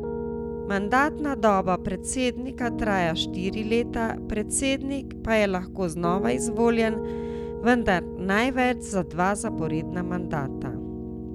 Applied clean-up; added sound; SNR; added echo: none; Piano; 7 dB; none.